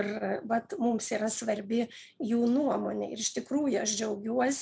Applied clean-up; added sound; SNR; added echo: none; none; none; none.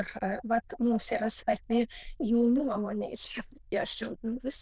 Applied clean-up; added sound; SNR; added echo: neural diffusion model UNIVERSE++.